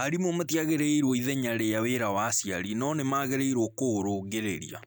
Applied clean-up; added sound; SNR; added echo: neural mask model DeepFilterNet 3.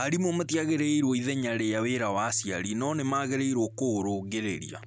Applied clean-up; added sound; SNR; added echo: none; Organ; 19 dB; none.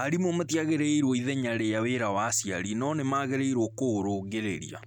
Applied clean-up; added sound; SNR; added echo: neural mask model RNNoise.